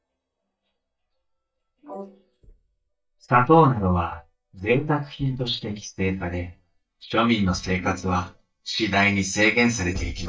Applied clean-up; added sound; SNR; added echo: neural mask model DeepFilterNet 3.